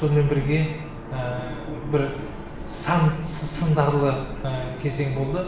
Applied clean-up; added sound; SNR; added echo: none; none; none; reverberation time 0.9 s.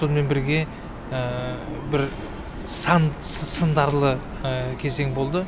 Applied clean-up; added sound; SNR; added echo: none; none; none; none.